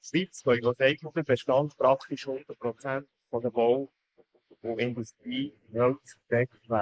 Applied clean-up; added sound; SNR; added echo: neural mask model Resemble Enhance denoiser.